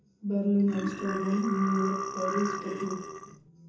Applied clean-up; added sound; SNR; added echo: none; Burping, eructation; 5 dB; reverberation time 0.6 s.